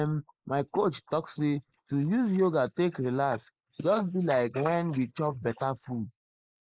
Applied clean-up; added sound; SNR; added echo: neural mask model Resemble Enhance denoiser.